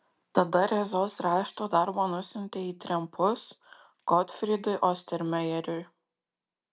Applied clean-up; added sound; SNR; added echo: none; none; none; none.